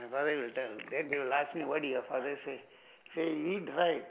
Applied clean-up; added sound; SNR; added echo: neural mask model Resemble Enhance denoiser.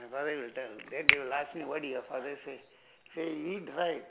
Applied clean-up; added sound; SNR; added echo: none; Finger snapping; -2 dB; none.